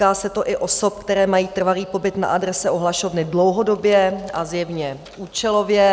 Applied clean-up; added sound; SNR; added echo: none; none; none; none.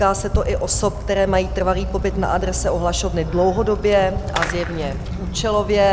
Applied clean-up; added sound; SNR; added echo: none; Fireworks; 5 dB; none.